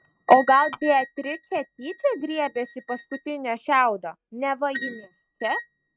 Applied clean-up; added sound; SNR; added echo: neural mask model RNNoise.